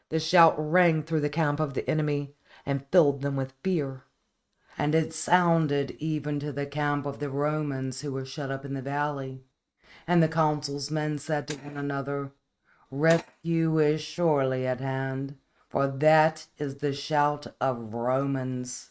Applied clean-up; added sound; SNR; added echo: neural mask model RNNoise.